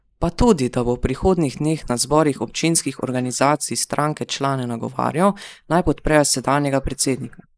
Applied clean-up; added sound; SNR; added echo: neural mask model Resemble Enhance denoiser.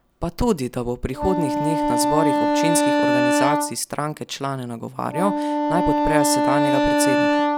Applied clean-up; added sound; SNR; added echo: none; Wind instrument, woodwind instrument; -4 dB; none.